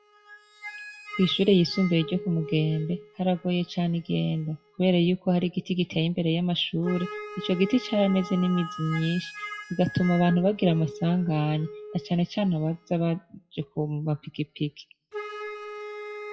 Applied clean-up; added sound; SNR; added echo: classical method WPE with log-MMSE.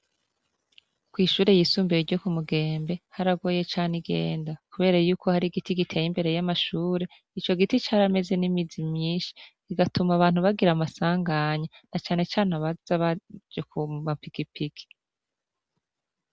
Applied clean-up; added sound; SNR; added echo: none; none; none; none.